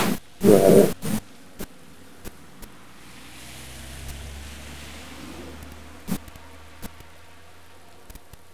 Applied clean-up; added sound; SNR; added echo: none; Rain; 18 dB; none.